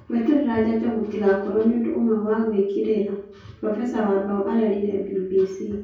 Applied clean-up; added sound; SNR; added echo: none; none; none; reverberation time 0.6 s.